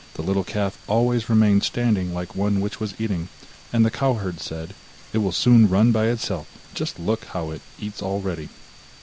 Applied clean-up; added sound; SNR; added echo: none; none; none; none.